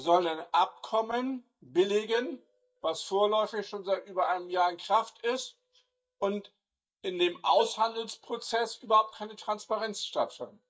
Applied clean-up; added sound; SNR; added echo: neural mask model DeepFilterNet 3.